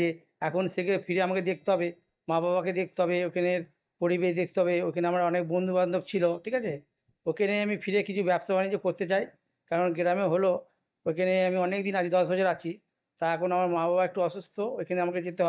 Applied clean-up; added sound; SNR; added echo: neural mask model DeepFilterNet 3.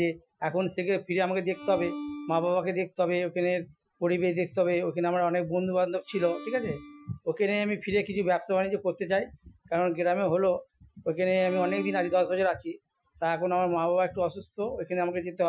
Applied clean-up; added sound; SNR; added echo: classical method Wiener filter.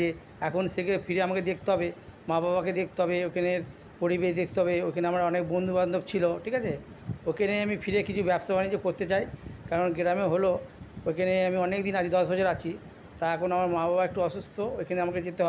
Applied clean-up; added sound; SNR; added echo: none; none; none; none.